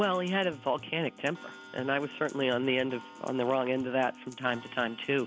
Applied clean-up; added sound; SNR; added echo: none; Clock + Acoustic guitar; 18 dB; none.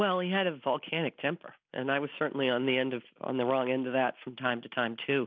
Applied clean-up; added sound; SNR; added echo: none; none; none; none.